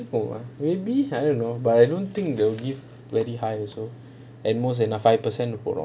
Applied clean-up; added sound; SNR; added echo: none; none; none; none.